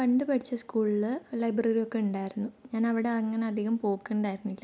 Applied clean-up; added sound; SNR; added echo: none; none; none; none.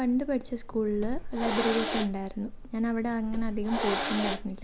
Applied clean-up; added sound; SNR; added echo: none; Hiss; 4 dB; none.